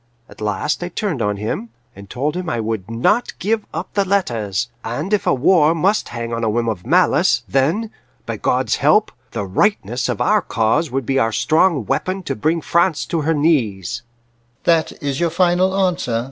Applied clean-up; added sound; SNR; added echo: none; none; none; none.